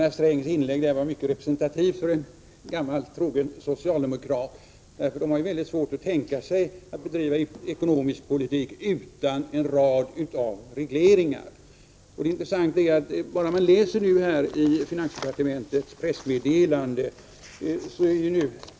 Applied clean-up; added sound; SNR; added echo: none; none; none; none.